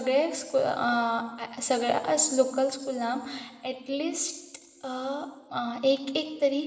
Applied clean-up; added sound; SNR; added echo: none; none; none; reverberation time 2.5 s.